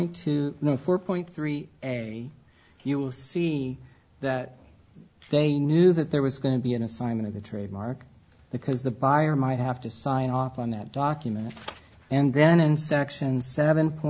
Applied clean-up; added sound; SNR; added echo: none; none; none; none.